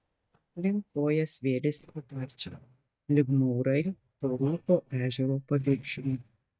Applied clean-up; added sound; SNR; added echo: neural mask model DeepFilterNet 3.